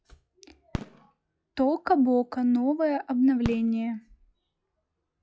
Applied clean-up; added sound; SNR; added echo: classical method log-MMSE.